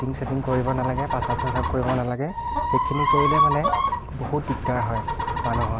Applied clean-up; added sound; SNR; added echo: none; Chicken, rooster; -1 dB; none.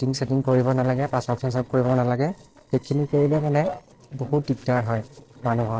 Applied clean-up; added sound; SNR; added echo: neural separator model SepFormer DNS4.